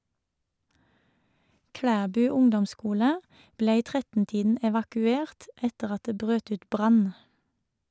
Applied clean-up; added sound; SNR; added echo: none; none; none; none.